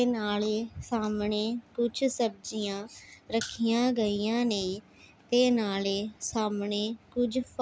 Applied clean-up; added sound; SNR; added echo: none; none; none; none.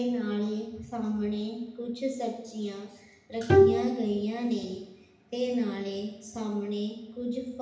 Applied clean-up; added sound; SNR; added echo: none; Bowed string instrument; -4 dB; reverberation time 0.8 s.